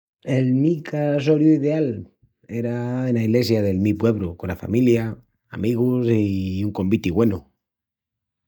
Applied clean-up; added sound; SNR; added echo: neural mask model DeepFilterNet 3.